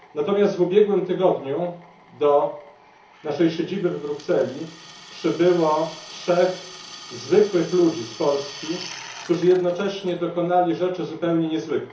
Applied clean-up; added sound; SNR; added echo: none; Drill; 19 dB; reverberation time 0.6 s.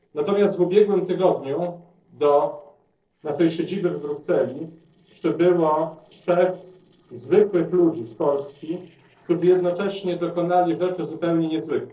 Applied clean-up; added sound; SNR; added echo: neural separator model SepFormer DNS4.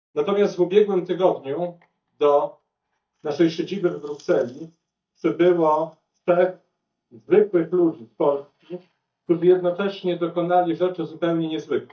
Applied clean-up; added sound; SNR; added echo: neural mask model DeepFilterNet 3.